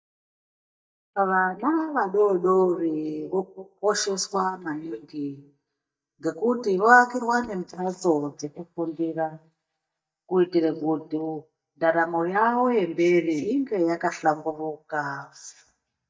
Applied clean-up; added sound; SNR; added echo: neural mask model DeepFilterNet 3.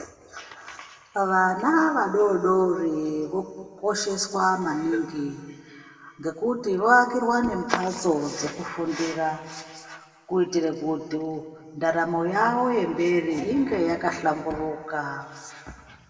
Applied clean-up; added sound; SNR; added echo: none; Bowed string instrument; 20 dB; reverberation time 1.6 s.